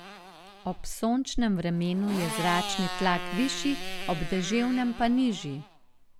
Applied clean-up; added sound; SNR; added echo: none; Motorcycle; 10 dB; none.